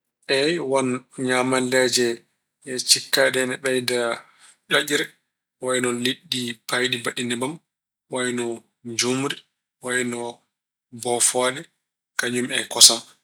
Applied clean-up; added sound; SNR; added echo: none; none; none; none.